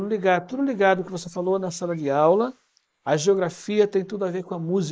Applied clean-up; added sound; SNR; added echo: neural mask model Resemble Enhance denoiser.